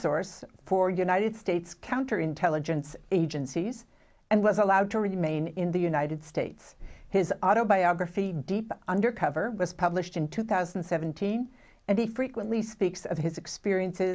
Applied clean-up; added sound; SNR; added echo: none; none; none; none.